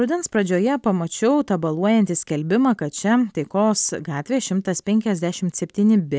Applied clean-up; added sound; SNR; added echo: none; none; none; none.